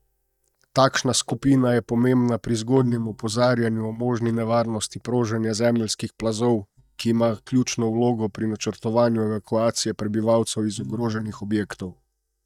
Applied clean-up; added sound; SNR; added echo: neural mask model DeepFilterNet 3.